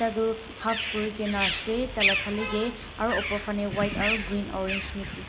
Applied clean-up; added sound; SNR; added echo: none; Bird vocalization, bird call, bird song; 3 dB; reverberation time 0.5 s.